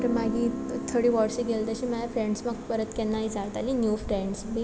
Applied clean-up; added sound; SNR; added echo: none; Guitar; 10 dB; none.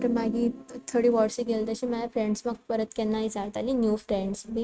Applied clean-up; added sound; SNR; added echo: neural mask model RNNoise.